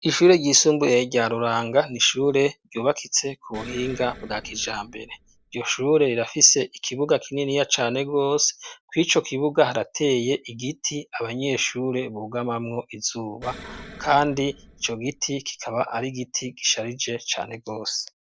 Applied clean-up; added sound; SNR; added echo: none; Explosion; 19 dB; none.